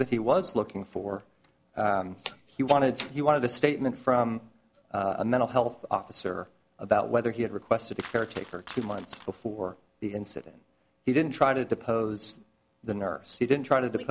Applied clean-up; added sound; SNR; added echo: none; Coin (dropping); 16 dB; none.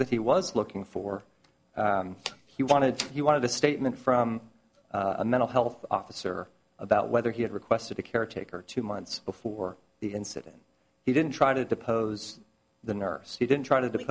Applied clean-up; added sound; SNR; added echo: none; none; none; none.